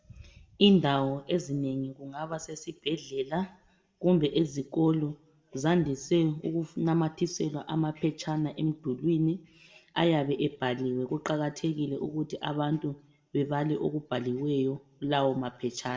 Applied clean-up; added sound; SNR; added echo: none; none; none; reverberation time 0.4 s.